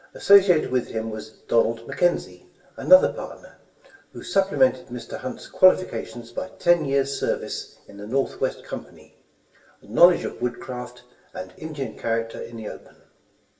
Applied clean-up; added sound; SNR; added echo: none; none; none; reverberation time 0.7 s.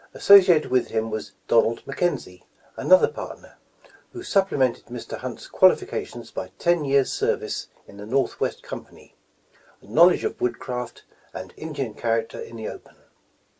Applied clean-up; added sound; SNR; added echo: none; none; none; none.